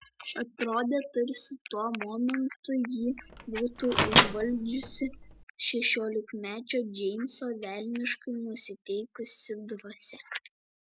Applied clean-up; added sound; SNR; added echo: none; Microwave oven; -4 dB; none.